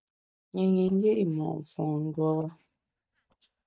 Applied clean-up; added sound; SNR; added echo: neural mask model DeepFilterNet 3.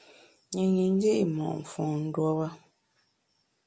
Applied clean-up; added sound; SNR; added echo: none; none; none; none.